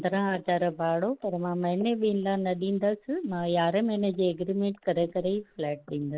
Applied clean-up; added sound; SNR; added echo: neural mask model Resemble Enhance denoiser.